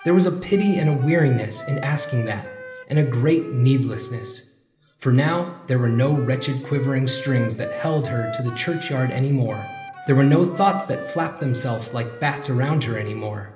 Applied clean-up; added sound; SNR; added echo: none; Wind instrument, woodwind instrument; 14 dB; reverberation time 0.8 s.